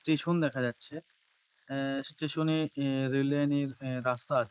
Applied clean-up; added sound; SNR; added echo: neural mask model Resemble Enhance denoiser.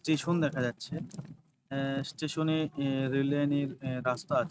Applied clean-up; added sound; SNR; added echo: neural mask model RNNoise.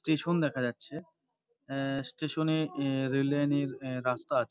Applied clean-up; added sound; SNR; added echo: none; none; none; none.